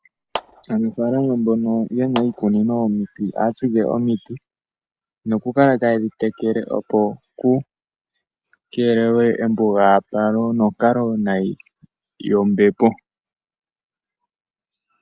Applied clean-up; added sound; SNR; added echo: none; Clapping; 15 dB; none.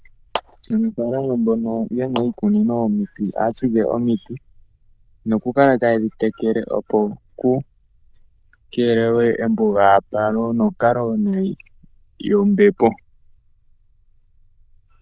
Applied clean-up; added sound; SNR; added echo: neural diffusion model UNIVERSE++.